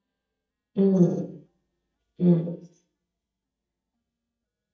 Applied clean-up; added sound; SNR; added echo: neural mask model DeepFilterNet 3.